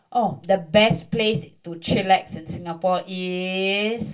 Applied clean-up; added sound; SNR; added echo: none; none; none; reverberation time 0.2 s.